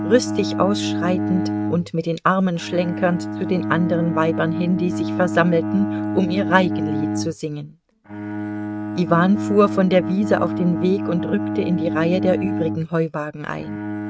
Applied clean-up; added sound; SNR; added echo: neural mask model RNNoise.